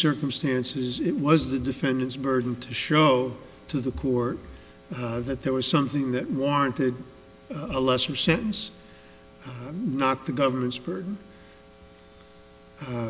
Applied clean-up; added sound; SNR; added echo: none; none; none; none.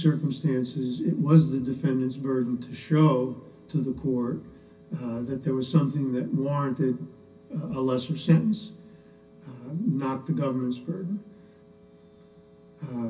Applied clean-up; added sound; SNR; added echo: none; none; none; reverberation time 0.3 s.